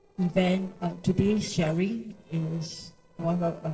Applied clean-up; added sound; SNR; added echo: neural separator model SepFormer DNS4.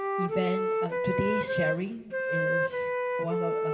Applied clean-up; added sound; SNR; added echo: none; Wind instrument, woodwind instrument; -4 dB; reverberation time 2.6 s.